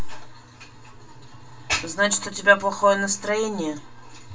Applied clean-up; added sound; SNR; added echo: none; none; none; reverberation time 0.2 s.